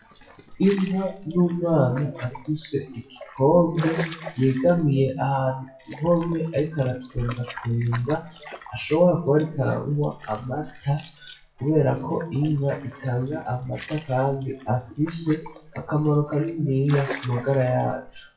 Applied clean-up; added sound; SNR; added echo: classical method WPE with log-MMSE.